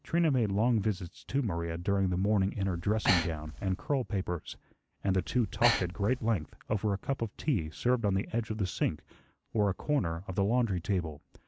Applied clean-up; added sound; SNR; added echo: none; Breathing; 6 dB; none.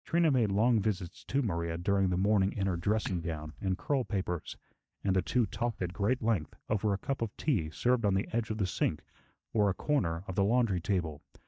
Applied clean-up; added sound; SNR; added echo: neural mask model DeepFilterNet 3.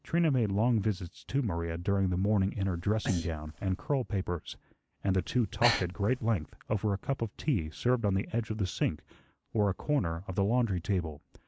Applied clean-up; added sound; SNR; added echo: neural mask model Resemble Enhance denoiser.